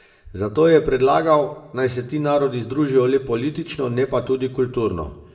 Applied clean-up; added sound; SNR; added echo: none; none; none; reverberation time 0.6 s.